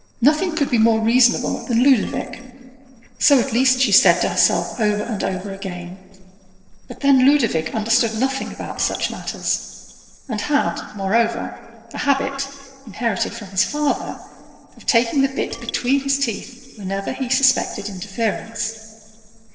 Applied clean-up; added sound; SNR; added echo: neural separator model SepFormer DNS4.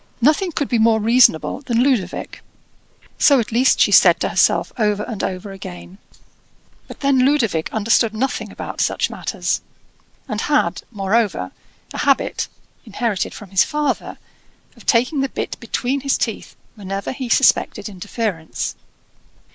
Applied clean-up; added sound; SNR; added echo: none; none; none; none.